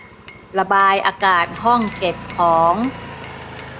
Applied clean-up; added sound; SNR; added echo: none; Glass + Engine; 14 dB; none.